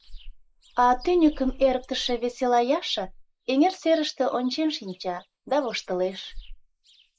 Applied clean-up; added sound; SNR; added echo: neural mask model Resemble Enhance denoiser.